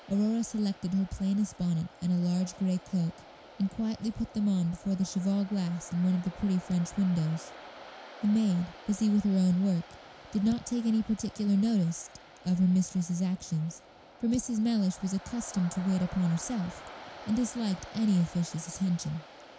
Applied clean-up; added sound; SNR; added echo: none; Waves, surf; 19 dB; none.